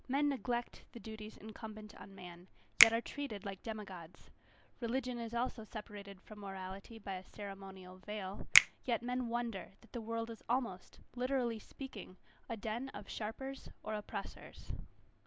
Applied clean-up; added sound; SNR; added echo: none; Finger snapping; -3 dB; none.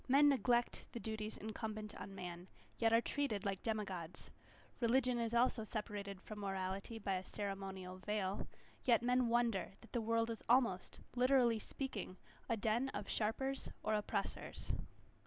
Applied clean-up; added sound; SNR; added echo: none; none; none; none.